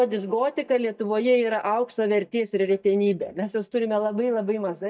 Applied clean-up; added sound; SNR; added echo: neural mask model DeepFilterNet 3.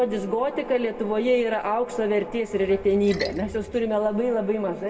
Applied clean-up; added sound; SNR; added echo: none; Splash, splatter; 16 dB; reverberation time 0.2 s.